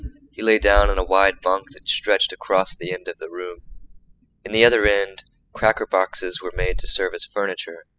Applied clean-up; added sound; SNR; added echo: classical method spectral subtraction.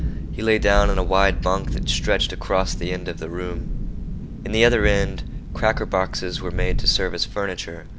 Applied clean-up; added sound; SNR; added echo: none; Thunderstorm; 2 dB; none.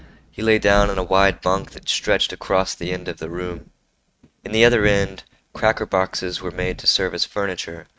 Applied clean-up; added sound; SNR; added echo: neural mask model RNNoise.